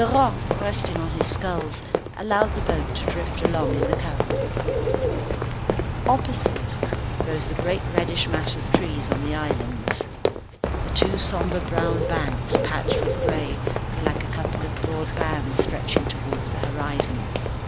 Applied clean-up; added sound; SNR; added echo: none; Bird / Rain + Run; -4 dB; none.